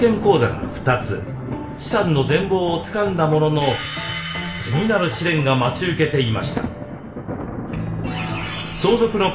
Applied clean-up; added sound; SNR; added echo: none; Thunder; 13 dB; reverberation time 0.5 s.